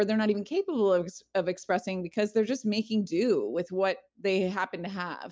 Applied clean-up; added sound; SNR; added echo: none; none; none; none.